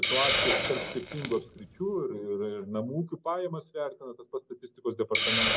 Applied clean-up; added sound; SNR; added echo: none; Hiss; -2 dB; none.